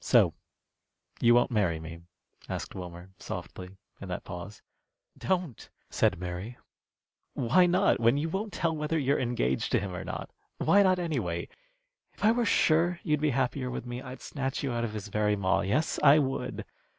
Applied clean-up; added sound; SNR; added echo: none; none; none; none.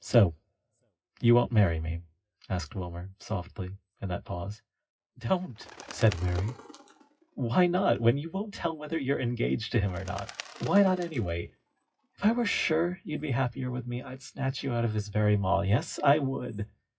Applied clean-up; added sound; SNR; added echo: classical method WPE with log-MMSE.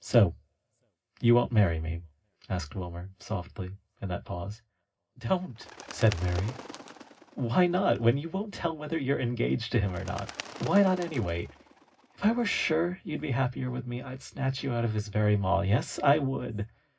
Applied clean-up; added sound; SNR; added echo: none; Bird; 17 dB; reverberation time 0.4 s.